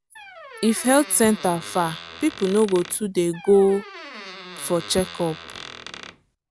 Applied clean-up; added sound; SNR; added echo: none; Squeak; 16 dB; none.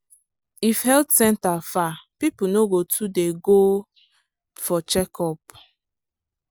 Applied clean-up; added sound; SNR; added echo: none; none; none; none.